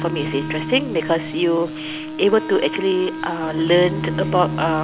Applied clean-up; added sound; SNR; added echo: none; Wind instrument, woodwind instrument + Bowed string instrument; 7 dB; none.